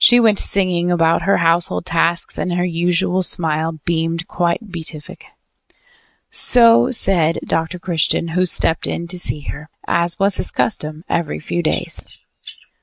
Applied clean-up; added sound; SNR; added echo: neural mask model RNNoise.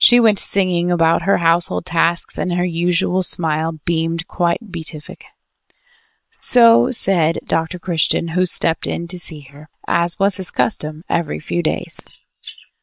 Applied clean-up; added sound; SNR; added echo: neural separator model SepFormer WHAM!.